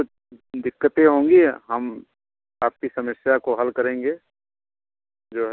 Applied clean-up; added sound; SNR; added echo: none; none; none; none.